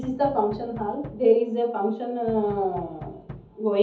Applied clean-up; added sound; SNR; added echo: none; Knock; 16 dB; reverberation time 0.7 s.